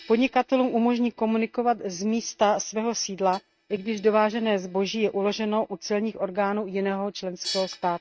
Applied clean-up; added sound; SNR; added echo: neural mask model RNNoise.